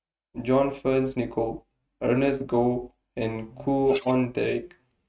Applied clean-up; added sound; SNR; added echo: neural mask model RNNoise.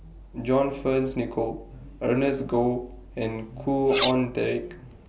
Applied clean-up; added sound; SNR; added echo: none; Cutlery, silverware; 5 dB; none.